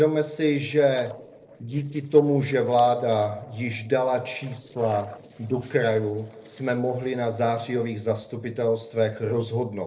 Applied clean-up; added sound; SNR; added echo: neural separator model SepFormer DNS4.